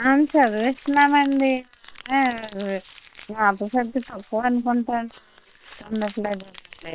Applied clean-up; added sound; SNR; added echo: neural separator model SepFormer WHAM!.